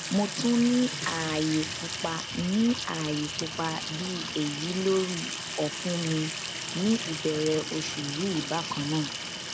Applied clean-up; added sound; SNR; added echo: none; Sink (filling or washing) / Water tap, faucet; 6 dB; none.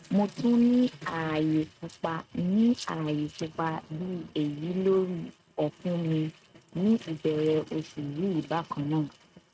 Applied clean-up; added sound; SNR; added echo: neural mask model RNNoise.